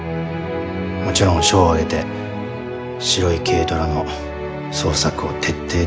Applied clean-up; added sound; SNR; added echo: none; none; none; none.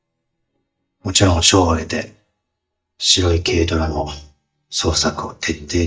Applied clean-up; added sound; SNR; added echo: neural mask model DeepFilterNet 3.